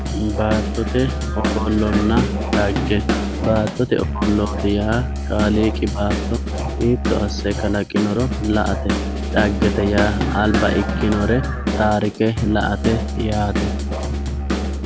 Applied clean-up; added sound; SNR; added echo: none; Musical instrument + Drum / Drum kit; 1 dB; none.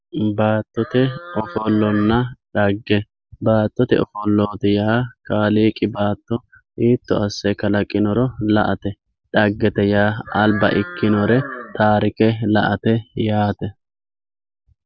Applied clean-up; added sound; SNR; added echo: none; none; none; none.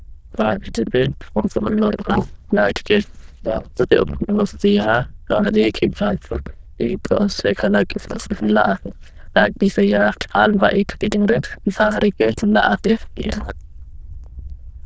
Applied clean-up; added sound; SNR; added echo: neural diffusion model UNIVERSE++.